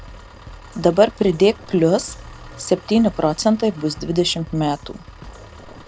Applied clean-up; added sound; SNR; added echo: none; Drum kit + Engine; 19 dB; none.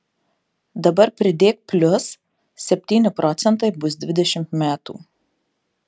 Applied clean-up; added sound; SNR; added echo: none; none; none; none.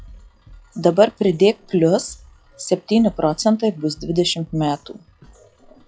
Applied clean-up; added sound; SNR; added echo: classical method log-MMSE.